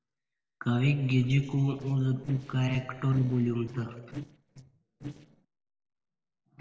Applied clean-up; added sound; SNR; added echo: neural separator model SepFormer DNS4.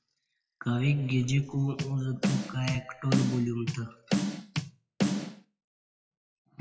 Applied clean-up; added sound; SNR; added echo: classical method WPE with log-MMSE.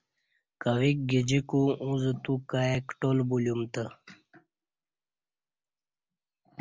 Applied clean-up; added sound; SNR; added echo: none; none; none; none.